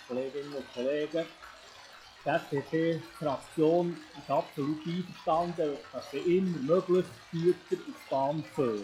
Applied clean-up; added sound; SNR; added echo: classical method log-MMSE.